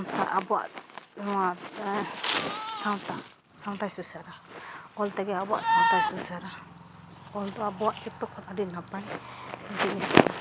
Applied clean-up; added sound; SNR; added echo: none; none; none; none.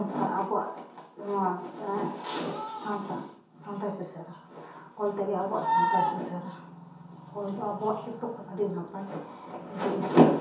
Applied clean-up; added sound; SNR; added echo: none; none; none; reverberation time 0.6 s.